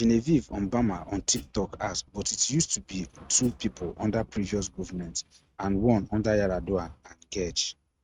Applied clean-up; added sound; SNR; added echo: neural mask model RNNoise.